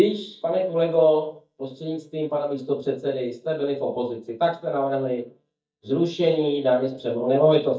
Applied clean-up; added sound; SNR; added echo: neural mask model DeepFilterNet 3.